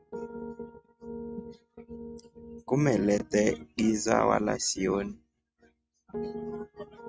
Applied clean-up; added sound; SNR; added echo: neural mask model RNNoise.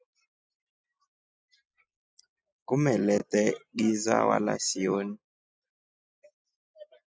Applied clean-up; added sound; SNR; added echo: neural mask model Resemble Enhance denoiser.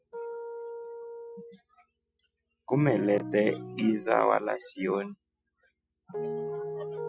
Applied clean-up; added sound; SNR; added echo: classical method Wiener filter.